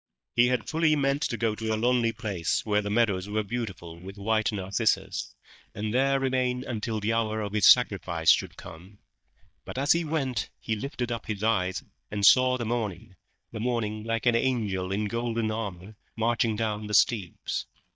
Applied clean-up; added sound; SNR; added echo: neural mask model DeepFilterNet 3.